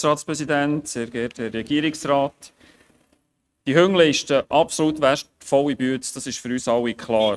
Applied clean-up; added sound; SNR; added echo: neural mask model RNNoise.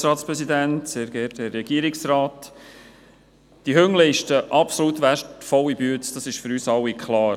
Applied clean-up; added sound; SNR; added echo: none; none; none; none.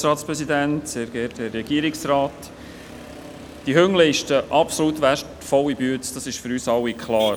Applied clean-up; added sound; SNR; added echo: none; Motor vehicle (road); 18 dB; none.